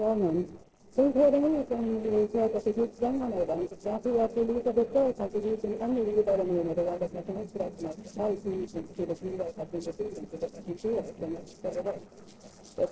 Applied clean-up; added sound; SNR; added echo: neural separator model SepFormer DNS4.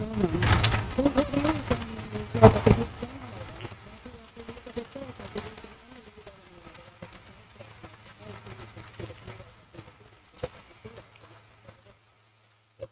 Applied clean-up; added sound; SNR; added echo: neural mask model RNNoise.